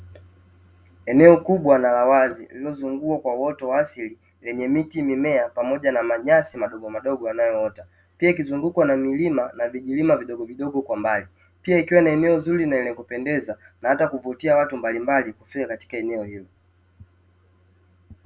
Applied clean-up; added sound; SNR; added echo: none; none; none; none.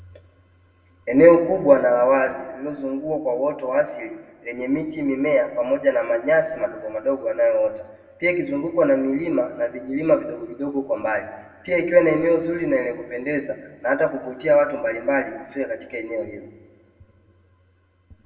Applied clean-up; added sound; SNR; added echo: none; none; none; reverberation time 1.4 s.